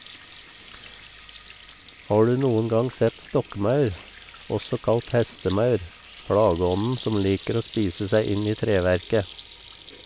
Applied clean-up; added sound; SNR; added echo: none; Sink (filling or washing) / Hands; 10 dB; none.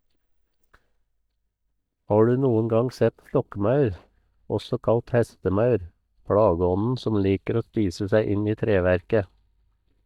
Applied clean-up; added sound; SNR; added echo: neural mask model DeepFilterNet 3.